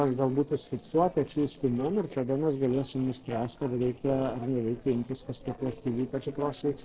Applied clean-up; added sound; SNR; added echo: neural separator model SepFormer DNS4.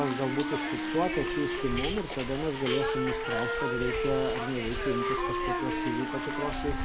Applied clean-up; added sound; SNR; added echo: none; Wind instrument, woodwind instrument + Hiss; -1 dB; none.